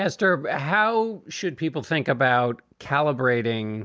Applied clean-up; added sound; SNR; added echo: none; none; none; none.